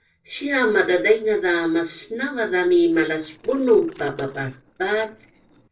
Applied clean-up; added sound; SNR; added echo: neural separator model SepFormer DNS4.